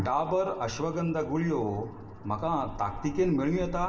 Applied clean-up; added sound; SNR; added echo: none; Bird vocalization, bird call, bird song; 14 dB; reverberation time 0.2 s.